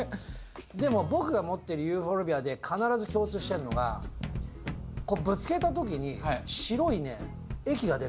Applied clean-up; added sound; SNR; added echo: none; none; none; none.